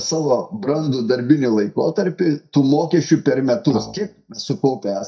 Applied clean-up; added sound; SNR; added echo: neural mask model DeepFilterNet 3.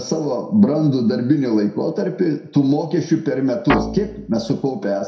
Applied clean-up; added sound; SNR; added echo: none; Guitar; 6 dB; reverberation time 0.6 s.